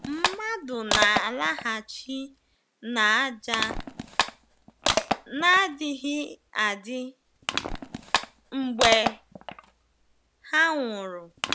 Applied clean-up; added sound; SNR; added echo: none; Crushing; 4 dB; none.